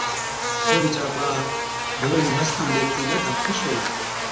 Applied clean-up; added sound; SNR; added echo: none; Buzz; -1 dB; reverberation time 0.8 s.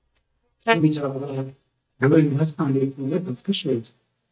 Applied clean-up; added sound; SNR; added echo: neural mask model DeepFilterNet 3.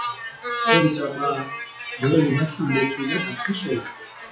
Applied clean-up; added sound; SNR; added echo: classical method WPE with log-MMSE.